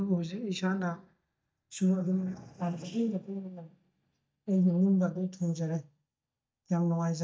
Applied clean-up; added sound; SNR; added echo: neural mask model DeepFilterNet 3.